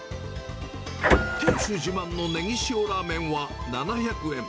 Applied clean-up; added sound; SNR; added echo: none; Printer; -5 dB; none.